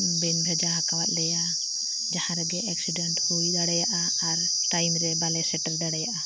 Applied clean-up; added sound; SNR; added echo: none; none; none; none.